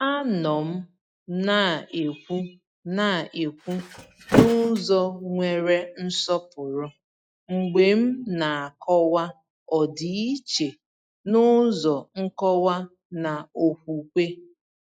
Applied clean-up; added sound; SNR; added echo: classical method log-MMSE.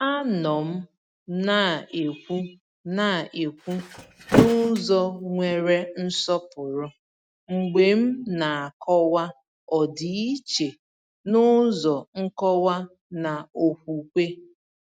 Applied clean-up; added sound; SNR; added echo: none; Thump, thud; 2 dB; none.